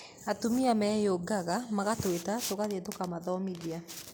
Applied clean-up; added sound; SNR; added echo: none; none; none; none.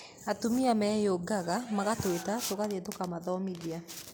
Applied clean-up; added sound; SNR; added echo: none; Cheering; 18 dB; none.